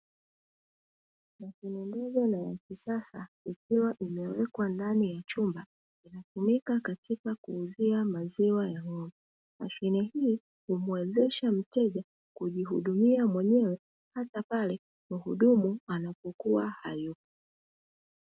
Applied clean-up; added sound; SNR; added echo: none; none; none; none.